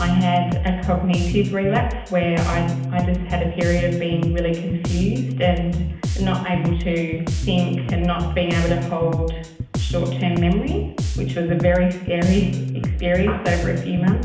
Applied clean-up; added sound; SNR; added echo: none; Bass guitar; 3 dB; reverberation time 0.8 s.